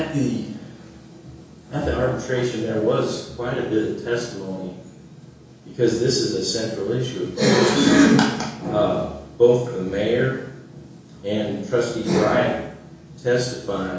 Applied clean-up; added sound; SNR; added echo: none; none; none; reverberation time 0.6 s.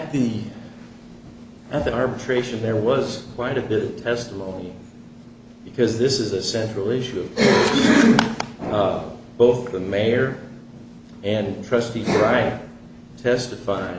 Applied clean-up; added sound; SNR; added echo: none; none; none; none.